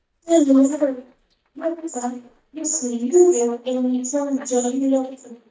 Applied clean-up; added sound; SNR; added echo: neural mask model DeepFilterNet 3.